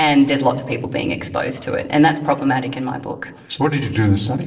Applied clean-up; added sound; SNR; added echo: neural separator model SepFormer DNS4.